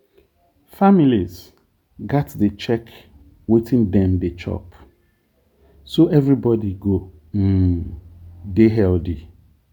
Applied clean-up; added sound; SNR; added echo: none; none; none; none.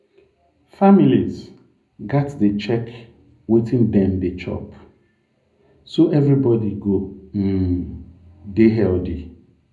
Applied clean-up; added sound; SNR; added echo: none; none; none; reverberation time 0.4 s.